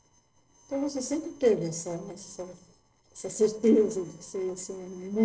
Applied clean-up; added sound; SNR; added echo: neural separator model SepFormer DNS4.